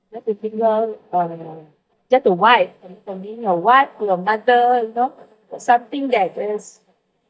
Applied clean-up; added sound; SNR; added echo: neural mask model DeepFilterNet 3.